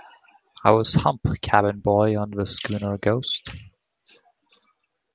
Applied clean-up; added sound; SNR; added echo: none; none; none; none.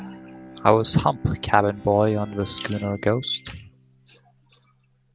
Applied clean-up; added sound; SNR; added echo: none; Harmonica + Bowed string instrument; 19 dB; none.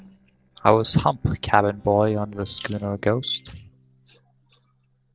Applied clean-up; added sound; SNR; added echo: neural separator model SepFormer DNS4.